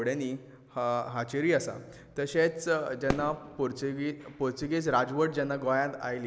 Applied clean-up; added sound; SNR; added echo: none; Fireworks; 11 dB; none.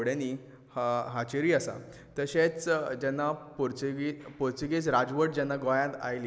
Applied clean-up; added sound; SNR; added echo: none; none; none; none.